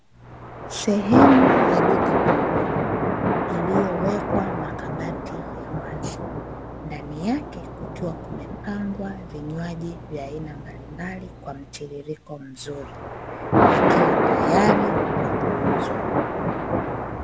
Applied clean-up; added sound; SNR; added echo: none; Thunder; -4 dB; none.